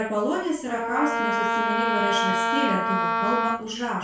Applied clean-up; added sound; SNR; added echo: none; Wind instrument, woodwind instrument; -2 dB; reverberation time 0.4 s.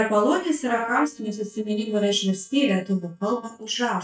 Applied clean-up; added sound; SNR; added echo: neural mask model DeepFilterNet 3.